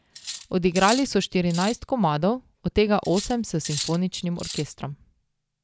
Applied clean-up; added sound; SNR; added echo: none; Cutlery, silverware; 11 dB; none.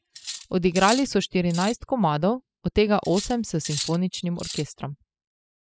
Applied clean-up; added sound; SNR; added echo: classical method spectral subtraction.